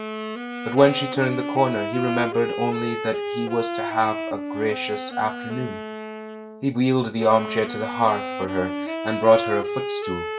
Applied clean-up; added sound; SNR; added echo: none; Wind instrument, woodwind instrument; 6 dB; reverberation time 0.2 s.